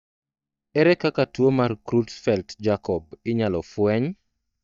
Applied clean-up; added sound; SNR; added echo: neural mask model DeepFilterNet 3.